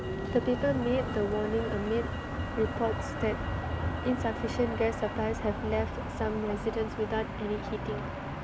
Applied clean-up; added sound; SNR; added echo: none; Motor vehicle (road); 2 dB; none.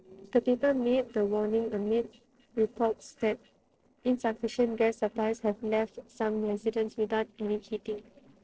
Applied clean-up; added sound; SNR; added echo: neural separator model SepFormer DNS4.